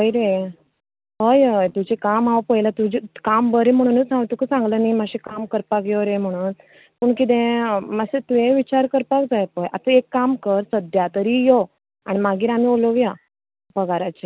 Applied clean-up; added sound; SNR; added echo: none; none; none; none.